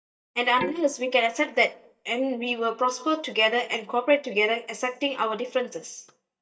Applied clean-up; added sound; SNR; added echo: neural mask model DeepFilterNet 3.